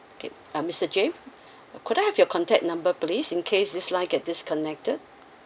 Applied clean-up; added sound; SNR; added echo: none; none; none; none.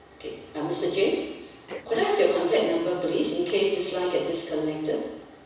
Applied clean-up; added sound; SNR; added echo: none; Cough; 19 dB; reverberation time 1.1 s.